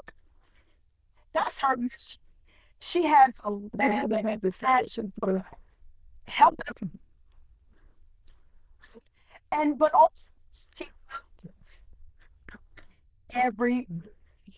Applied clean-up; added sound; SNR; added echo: neural diffusion model UNIVERSE++.